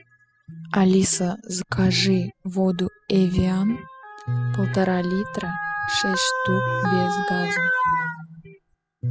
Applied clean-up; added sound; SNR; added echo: classical method spectral subtraction.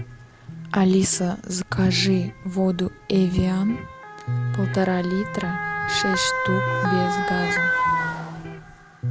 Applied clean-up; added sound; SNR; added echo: none; Motor vehicle (road) / Siren + Electric guitar; 3 dB; none.